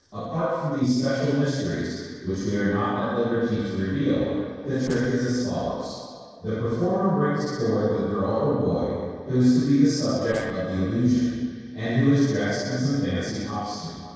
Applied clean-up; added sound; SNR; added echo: neural separator model SepFormer DNS4.